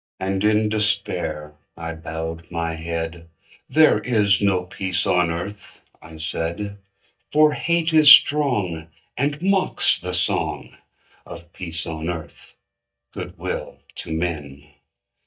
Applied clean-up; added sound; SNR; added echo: neural mask model DeepFilterNet 3.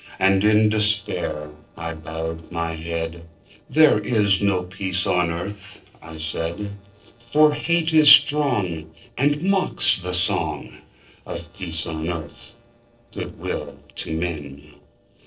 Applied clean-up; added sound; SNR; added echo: neural separator model SepFormer DNS4.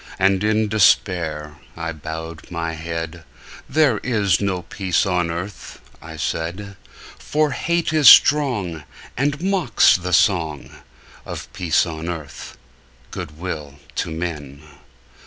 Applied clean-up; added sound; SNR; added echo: none; none; none; none.